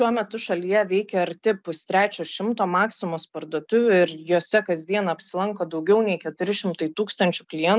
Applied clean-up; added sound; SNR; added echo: none; none; none; none.